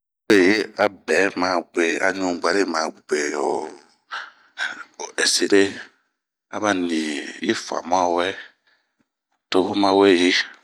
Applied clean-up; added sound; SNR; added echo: none; none; none; none.